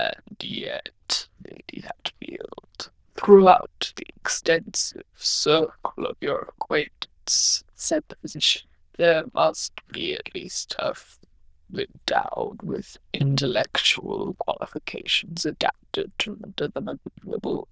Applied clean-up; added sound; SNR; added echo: neural diffusion model UNIVERSE++.